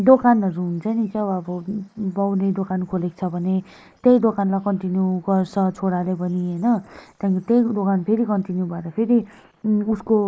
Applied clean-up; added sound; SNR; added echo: neural mask model Resemble Enhance denoiser.